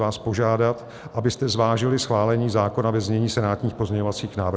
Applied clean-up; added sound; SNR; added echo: none; none; none; none.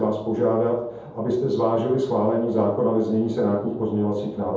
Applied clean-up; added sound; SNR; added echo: none; none; none; reverberation time 0.7 s.